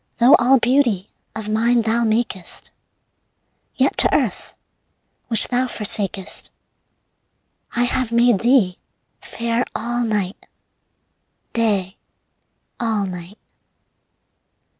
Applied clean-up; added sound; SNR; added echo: none; none; none; none.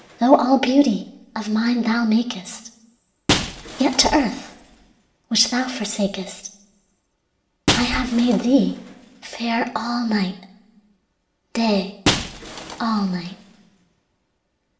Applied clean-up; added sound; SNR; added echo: none; Shatter; 9 dB; reverberation time 0.7 s.